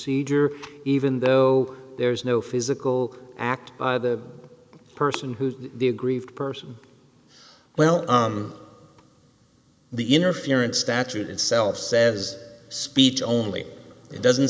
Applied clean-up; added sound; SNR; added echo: none; none; none; none.